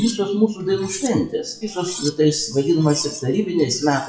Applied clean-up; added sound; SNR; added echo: classical method WPE with log-MMSE.